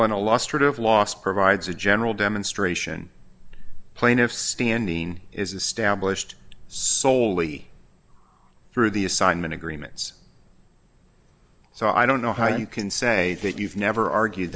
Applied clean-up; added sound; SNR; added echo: none; none; none; none.